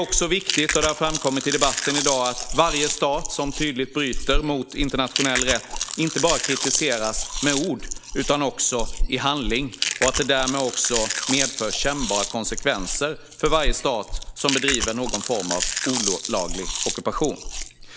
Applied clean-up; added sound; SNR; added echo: none; Chewing, mastication; 3 dB; none.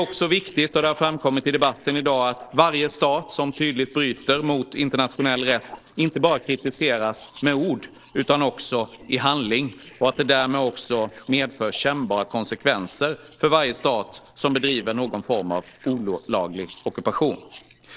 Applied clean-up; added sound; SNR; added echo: neural separator model SepFormer DNS4.